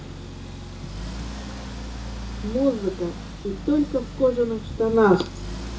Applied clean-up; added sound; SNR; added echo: none; Accelerating, revving, vroom; 9 dB; reverberation time 0.2 s.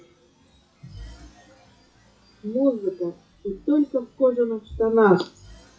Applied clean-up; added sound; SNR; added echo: classical method WPE with log-MMSE.